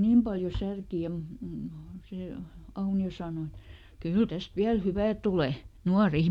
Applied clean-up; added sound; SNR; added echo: none; none; none; none.